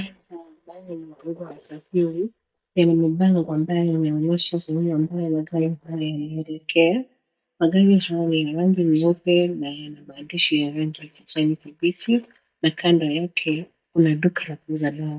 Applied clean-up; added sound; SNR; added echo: neural mask model DeepFilterNet 3.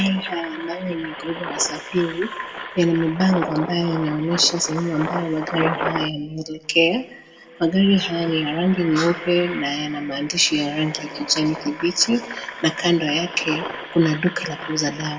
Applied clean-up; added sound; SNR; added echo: none; Engine; 10 dB; reverberation time 1.1 s.